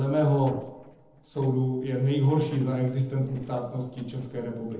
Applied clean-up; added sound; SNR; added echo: neural separator model SepFormer DNS4.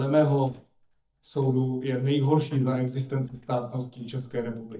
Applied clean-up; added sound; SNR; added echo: neural mask model DeepFilterNet 3.